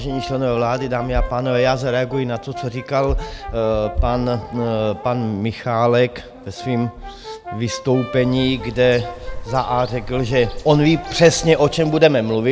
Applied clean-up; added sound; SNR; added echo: none; Brass instrument + Bird; 14 dB; none.